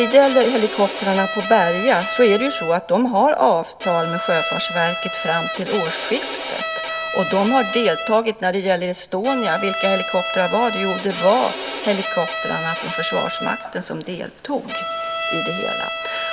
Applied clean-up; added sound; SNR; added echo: none; Bowed string instrument; 6 dB; none.